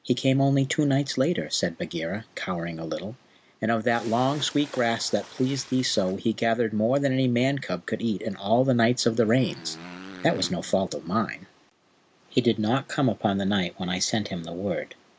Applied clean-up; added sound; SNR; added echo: none; Splash, splatter + Motorcycle; 19 dB; none.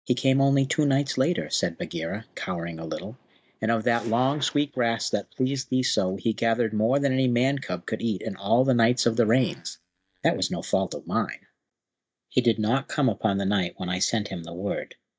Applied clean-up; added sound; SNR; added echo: neural mask model DeepFilterNet 3.